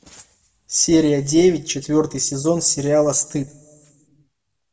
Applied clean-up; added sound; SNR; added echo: none; none; none; reverberation time 0.9 s.